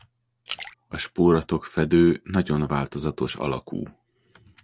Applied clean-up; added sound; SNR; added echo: none; Splash, splatter; 19 dB; none.